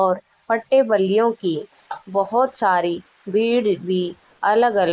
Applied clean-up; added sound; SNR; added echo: neural mask model Resemble Enhance denoiser.